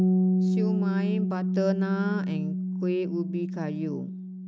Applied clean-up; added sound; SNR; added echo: none; Bass guitar; -5 dB; none.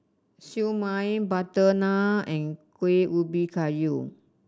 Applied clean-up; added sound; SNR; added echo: none; none; none; none.